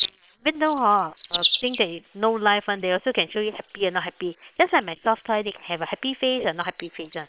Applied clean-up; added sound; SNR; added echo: neural separator model SepFormer WHAM!.